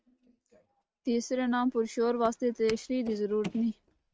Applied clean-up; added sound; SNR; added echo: neural mask model RNNoise.